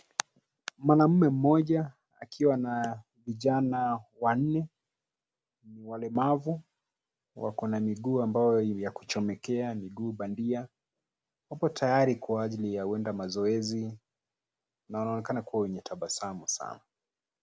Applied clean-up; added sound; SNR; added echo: none; none; none; none.